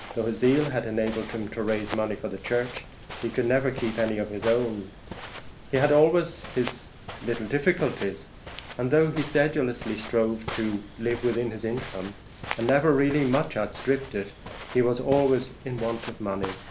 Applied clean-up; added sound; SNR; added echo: none; Walk, footsteps; 13 dB; none.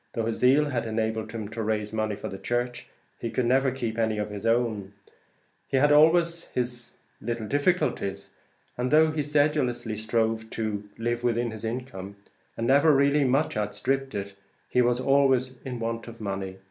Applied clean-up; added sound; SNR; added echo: none; none; none; none.